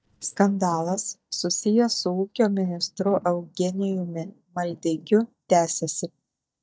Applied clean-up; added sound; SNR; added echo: neural mask model DeepFilterNet 3.